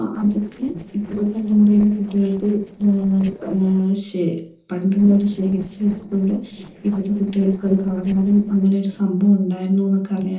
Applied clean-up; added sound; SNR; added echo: neural separator model SepFormer DNS4.